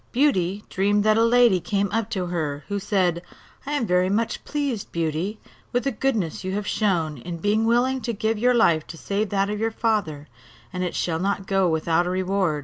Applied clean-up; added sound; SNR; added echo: none; none; none; none.